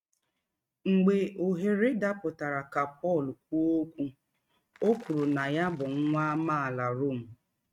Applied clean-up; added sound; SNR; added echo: neural mask model RNNoise.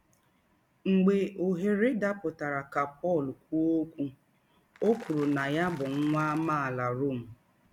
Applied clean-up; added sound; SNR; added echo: none; Applause; 19 dB; none.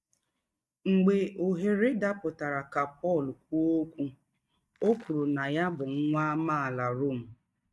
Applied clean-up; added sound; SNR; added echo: neural mask model DeepFilterNet 3.